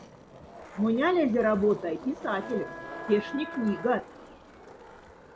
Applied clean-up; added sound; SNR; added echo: none; Wind instrument, woodwind instrument + Skateboard; 14 dB; none.